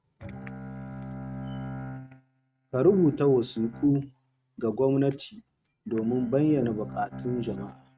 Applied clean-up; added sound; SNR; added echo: neural mask model RNNoise.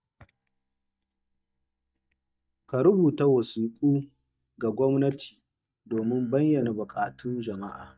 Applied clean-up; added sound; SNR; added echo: neural mask model DeepFilterNet 3.